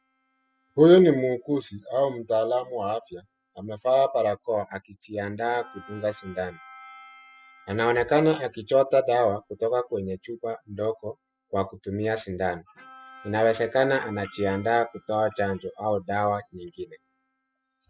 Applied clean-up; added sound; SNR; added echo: classical method spectral subtraction.